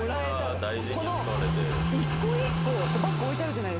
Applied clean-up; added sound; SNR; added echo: none; Car passing by / Idling; -2 dB; none.